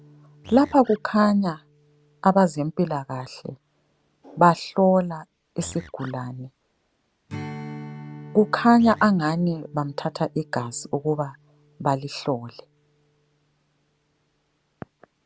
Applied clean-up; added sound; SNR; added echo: none; Strum + Animal; 20 dB; none.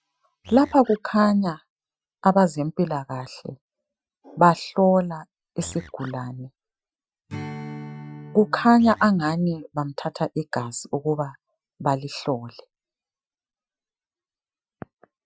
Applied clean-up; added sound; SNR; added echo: classical method Wiener filter.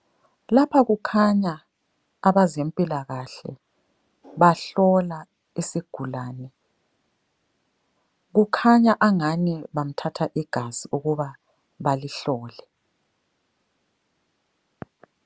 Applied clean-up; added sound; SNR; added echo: none; none; none; none.